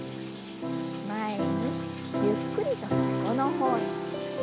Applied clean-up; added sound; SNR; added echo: none; Bathtub (filling or washing); 16 dB; none.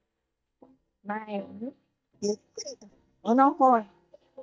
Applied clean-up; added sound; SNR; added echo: neural mask model DeepFilterNet 3.